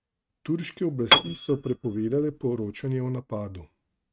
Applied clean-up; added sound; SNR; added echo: neural mask model RNNoise.